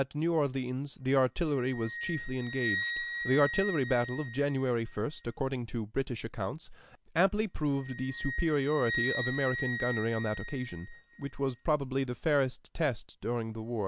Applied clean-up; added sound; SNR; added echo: none; Wind instrument, woodwind instrument; 9 dB; none.